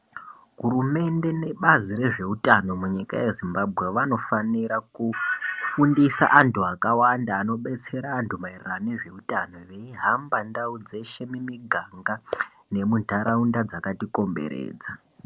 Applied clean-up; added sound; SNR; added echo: none; none; none; none.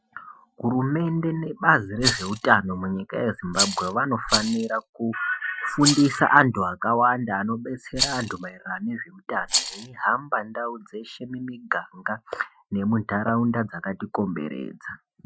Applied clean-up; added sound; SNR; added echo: classical method Wiener filter.